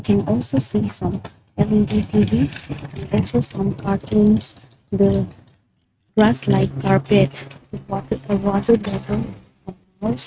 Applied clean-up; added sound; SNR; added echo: neural mask model RNNoise.